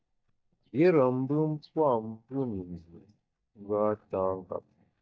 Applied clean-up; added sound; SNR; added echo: neural mask model DeepFilterNet 3.